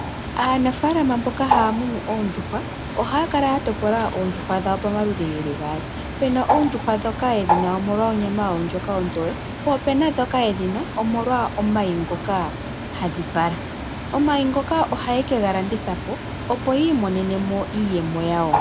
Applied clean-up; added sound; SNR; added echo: none; Bird; 6 dB; none.